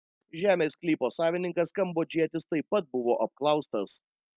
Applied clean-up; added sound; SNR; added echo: none; none; none; none.